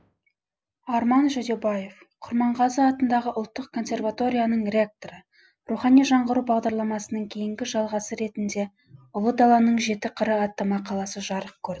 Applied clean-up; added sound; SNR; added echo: none; none; none; none.